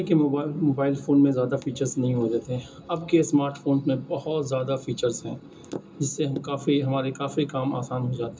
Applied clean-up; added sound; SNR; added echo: none; none; none; reverberation time 0.2 s.